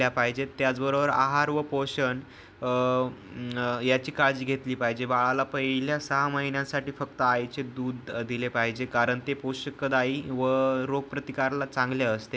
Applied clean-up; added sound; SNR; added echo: none; none; none; none.